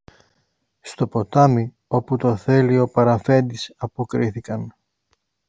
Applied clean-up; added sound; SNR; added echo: none; none; none; none.